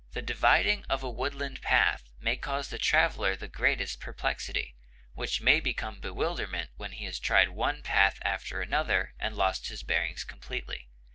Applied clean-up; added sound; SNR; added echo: none; none; none; none.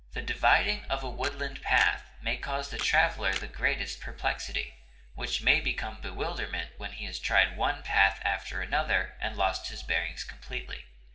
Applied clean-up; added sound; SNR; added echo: none; Camera; 14 dB; reverberation time 1.2 s.